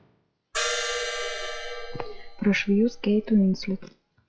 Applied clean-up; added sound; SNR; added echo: classical method log-MMSE.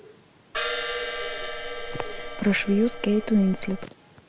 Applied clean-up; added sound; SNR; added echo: none; Crash cymbal; 5 dB; none.